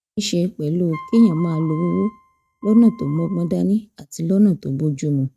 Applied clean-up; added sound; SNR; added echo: neural mask model RNNoise.